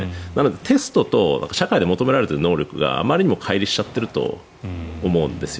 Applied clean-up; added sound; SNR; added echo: none; none; none; none.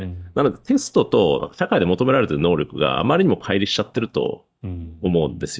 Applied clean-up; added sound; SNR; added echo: neural mask model DeepFilterNet 3.